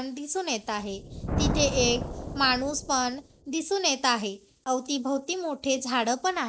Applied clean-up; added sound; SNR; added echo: none; Thunder; 8 dB; none.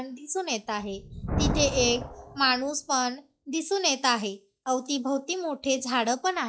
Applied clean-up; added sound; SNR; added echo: classical method log-MMSE.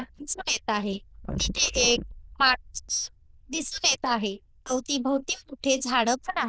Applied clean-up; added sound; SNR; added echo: neural diffusion model UNIVERSE++.